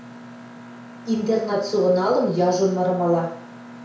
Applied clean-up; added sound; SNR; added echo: none; Mechanisms; 17 dB; reverberation time 0.6 s.